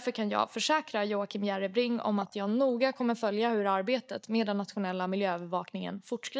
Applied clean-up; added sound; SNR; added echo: neural mask model DeepFilterNet 3.